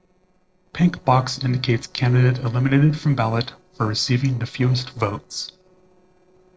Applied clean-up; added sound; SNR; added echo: neural separator model SepFormer DNS4.